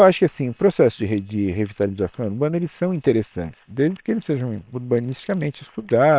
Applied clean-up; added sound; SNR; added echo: neural separator model SepFormer WHAM!.